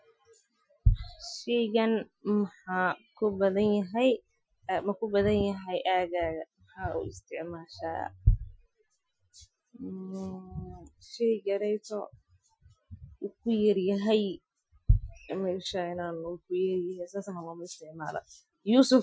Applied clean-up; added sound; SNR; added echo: classical method Wiener filter.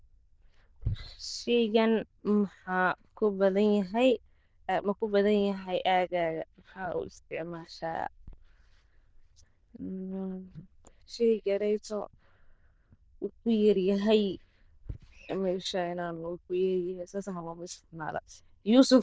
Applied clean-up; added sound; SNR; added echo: neural diffusion model UNIVERSE++.